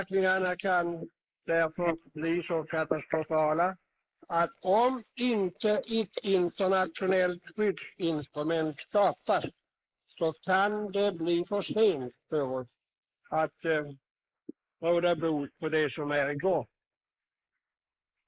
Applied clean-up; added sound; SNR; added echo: neural mask model Resemble Enhance denoiser.